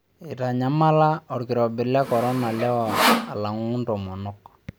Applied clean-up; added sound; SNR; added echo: none; Sawing; 3 dB; none.